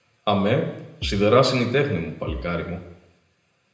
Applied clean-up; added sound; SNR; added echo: none; Bass drum; 10 dB; reverberation time 0.8 s.